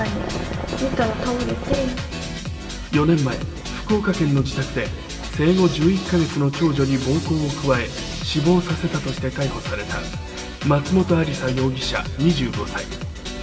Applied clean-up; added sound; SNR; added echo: none; none; none; reverberation time 2.0 s.